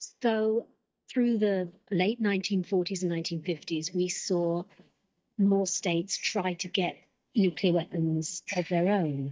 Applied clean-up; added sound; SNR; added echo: neural mask model DeepFilterNet 3.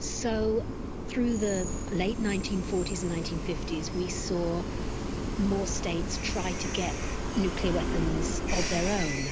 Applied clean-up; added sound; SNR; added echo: none; Train; 0 dB; none.